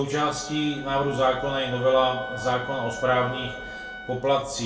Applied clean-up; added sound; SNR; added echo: none; Wind instrument, woodwind instrument; 13 dB; reverberation time 0.3 s.